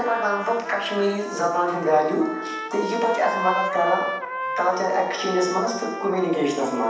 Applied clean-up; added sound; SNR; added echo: none; Trumpet; 7 dB; reverberation time 0.9 s.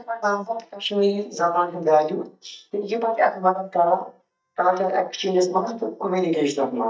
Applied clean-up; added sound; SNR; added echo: neural mask model DeepFilterNet 3.